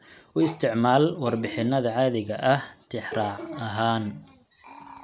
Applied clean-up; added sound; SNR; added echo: none; none; none; none.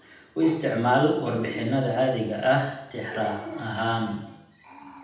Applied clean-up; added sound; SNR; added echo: none; none; none; reverberation time 0.8 s.